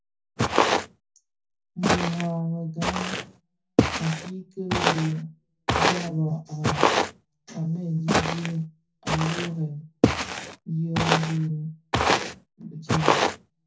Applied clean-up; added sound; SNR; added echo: none; Walk, footsteps; -4 dB; reverberation time 0.3 s.